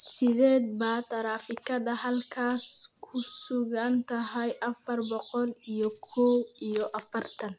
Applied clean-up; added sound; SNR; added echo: none; Tambourine; 15 dB; none.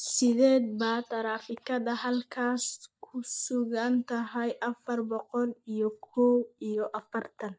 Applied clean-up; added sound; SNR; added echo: neural mask model DeepFilterNet 3.